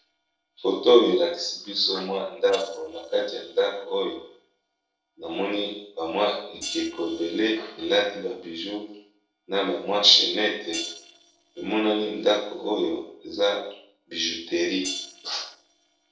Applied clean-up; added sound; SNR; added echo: neural separator model SepFormer DNS4.